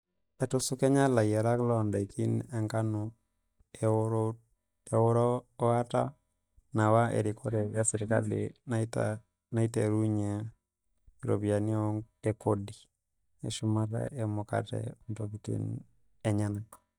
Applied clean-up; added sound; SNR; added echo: neural mask model DeepFilterNet 3.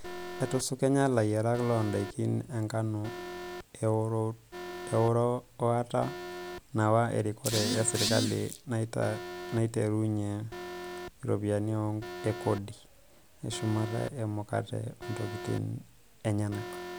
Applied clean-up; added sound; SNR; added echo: none; Alarm; 13 dB; none.